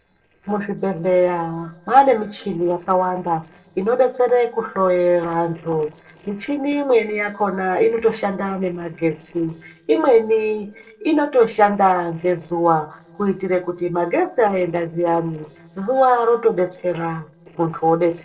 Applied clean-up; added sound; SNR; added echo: neural separator model SepFormer DNS4.